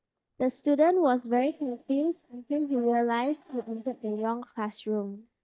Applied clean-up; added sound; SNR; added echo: neural mask model DeepFilterNet 3.